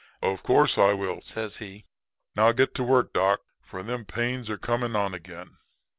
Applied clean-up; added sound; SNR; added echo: none; none; none; none.